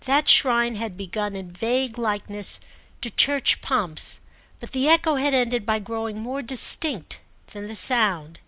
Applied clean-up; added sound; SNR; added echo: none; none; none; none.